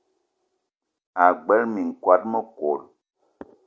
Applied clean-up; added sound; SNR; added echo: none; none; none; none.